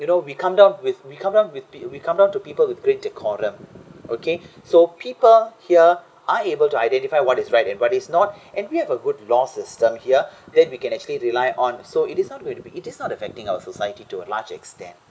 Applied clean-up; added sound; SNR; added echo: none; none; none; none.